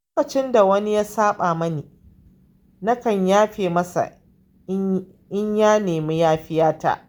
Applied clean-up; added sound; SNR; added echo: none; none; none; none.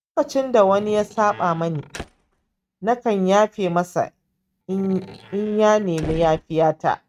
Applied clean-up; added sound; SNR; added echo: neural mask model RNNoise.